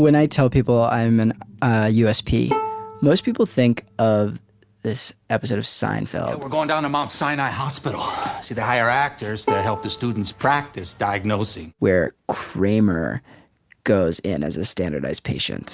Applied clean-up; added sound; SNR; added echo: none; Bowed string instrument; 11 dB; none.